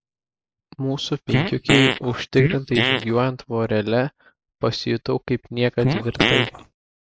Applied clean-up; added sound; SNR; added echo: neural mask model Resemble Enhance denoiser.